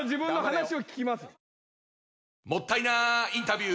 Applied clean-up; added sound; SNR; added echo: none; none; none; none.